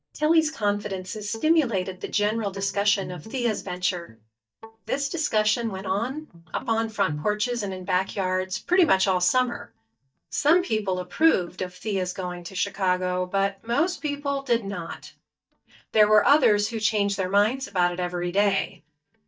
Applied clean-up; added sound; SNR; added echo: neural mask model DeepFilterNet 3.